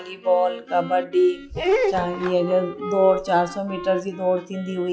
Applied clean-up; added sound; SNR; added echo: classical method log-MMSE.